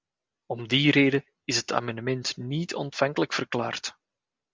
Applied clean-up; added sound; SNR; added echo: none; none; none; none.